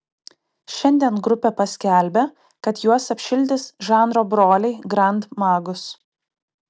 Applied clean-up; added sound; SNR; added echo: none; none; none; none.